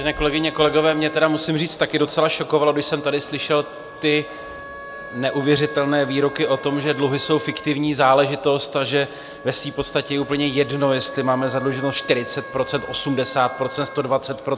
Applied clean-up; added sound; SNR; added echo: none; Wind instrument, woodwind instrument; 17 dB; none.